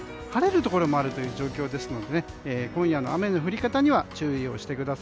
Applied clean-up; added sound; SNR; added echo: none; none; none; none.